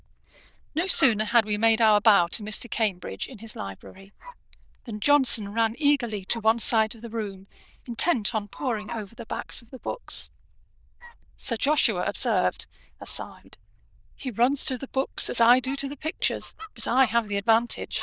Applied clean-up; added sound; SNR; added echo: neural diffusion model UNIVERSE++.